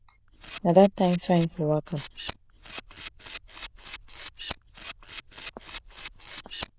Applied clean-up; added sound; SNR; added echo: neural diffusion model UNIVERSE++.